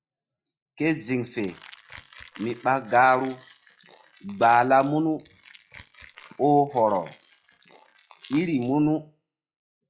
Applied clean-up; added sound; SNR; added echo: classical method log-MMSE.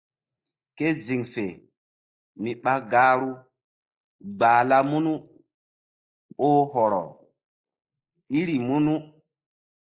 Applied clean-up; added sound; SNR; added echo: neural mask model Resemble Enhance denoiser.